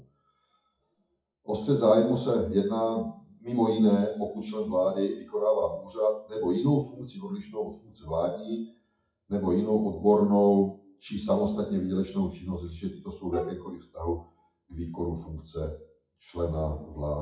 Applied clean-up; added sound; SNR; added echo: classical method WPE with log-MMSE.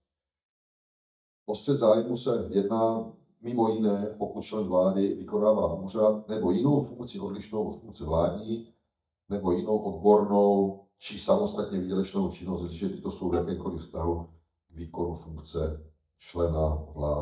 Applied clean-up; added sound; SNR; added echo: neural mask model DeepFilterNet 3.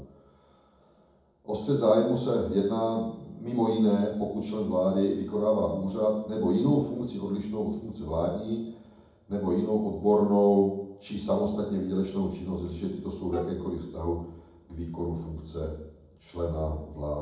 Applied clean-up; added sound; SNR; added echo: none; Bowed string instrument; 15 dB; reverberation time 1.2 s.